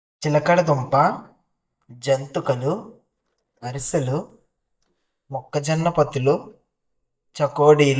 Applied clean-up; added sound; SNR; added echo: neural mask model DeepFilterNet 3.